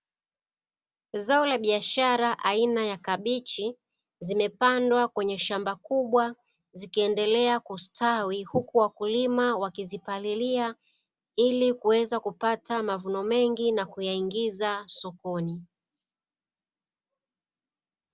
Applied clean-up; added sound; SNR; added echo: none; none; none; none.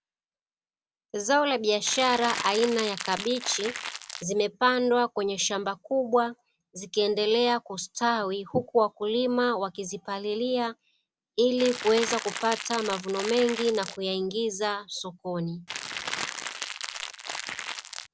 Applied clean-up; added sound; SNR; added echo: none; Crackle; 8 dB; none.